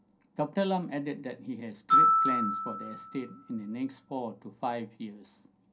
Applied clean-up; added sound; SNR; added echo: none; Glockenspiel; -4 dB; reverberation time 0.3 s.